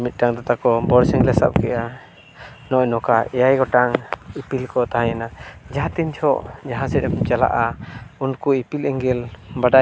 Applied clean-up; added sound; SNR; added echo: none; none; none; none.